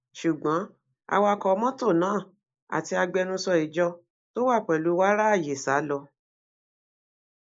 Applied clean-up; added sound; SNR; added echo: neural mask model Resemble Enhance denoiser.